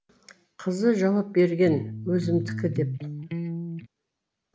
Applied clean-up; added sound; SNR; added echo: none; Electric guitar; 5 dB; none.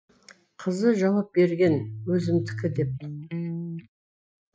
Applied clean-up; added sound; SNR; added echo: classical method Wiener filter.